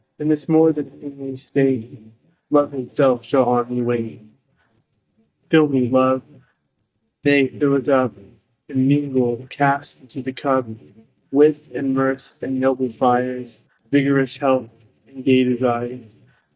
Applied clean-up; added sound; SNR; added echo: neural mask model DeepFilterNet 3.